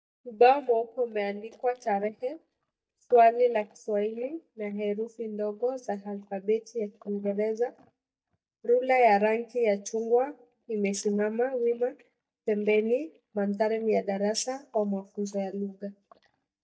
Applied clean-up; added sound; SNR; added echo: neural mask model DeepFilterNet 3.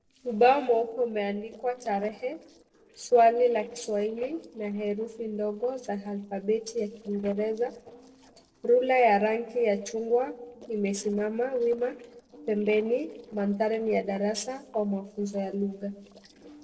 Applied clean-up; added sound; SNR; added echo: neural separator model SepFormer DNS4.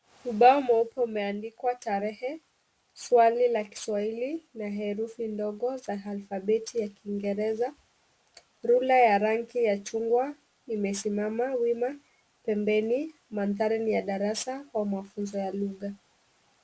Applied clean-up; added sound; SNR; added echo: none; none; none; none.